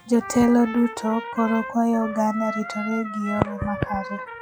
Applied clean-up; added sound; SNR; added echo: classical method log-MMSE.